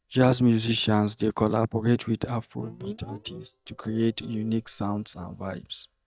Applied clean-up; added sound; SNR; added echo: neural mask model DeepFilterNet 3.